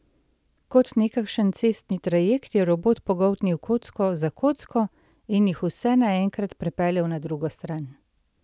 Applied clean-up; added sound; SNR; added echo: none; none; none; none.